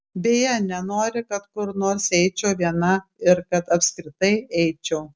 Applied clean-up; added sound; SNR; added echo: none; none; none; none.